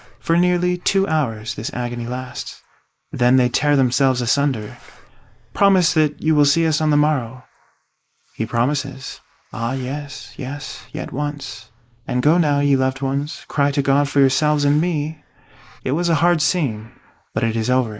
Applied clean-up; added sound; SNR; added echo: neural mask model Resemble Enhance denoiser.